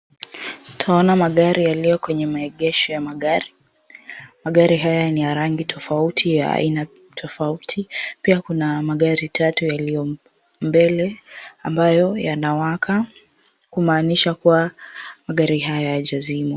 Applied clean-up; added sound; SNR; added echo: none; none; none; none.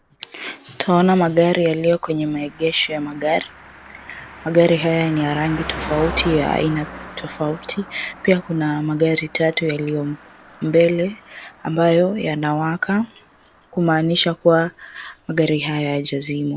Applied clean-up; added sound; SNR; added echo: none; Car passing by; 17 dB; none.